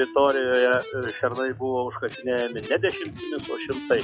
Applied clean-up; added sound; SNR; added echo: classical method log-MMSE.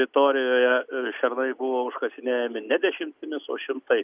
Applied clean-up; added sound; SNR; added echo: none; none; none; none.